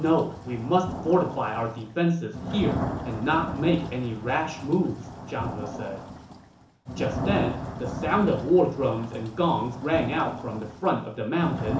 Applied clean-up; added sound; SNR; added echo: none; Thunder / Rain; 8 dB; reverberation time 0.7 s.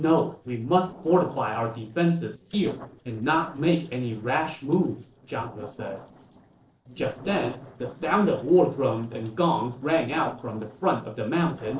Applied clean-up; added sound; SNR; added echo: neural separator model SepFormer DNS4.